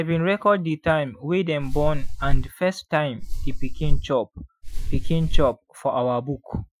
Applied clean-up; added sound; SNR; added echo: classical method Wiener filter.